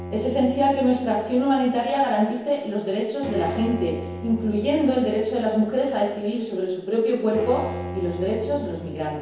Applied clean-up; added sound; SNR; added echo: none; Bowed string instrument; 13 dB; reverberation time 1.0 s.